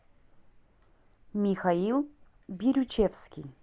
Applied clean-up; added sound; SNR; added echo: none; none; none; none.